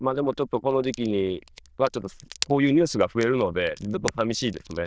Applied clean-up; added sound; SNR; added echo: neural diffusion model UNIVERSE++.